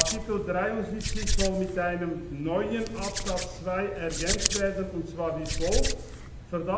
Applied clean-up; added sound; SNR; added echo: none; Hands; 1 dB; reverberation time 0.7 s.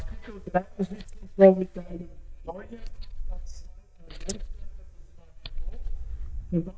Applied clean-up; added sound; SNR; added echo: neural mask model DeepFilterNet 3.